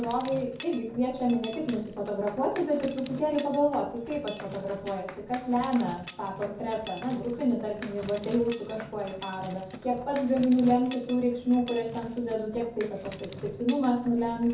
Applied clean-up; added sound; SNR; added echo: none; Mechanisms; 15 dB; reverberation time 0.6 s.